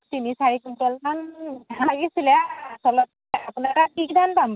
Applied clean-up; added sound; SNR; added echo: none; none; none; none.